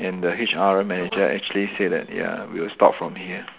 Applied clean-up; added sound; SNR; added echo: none; none; none; none.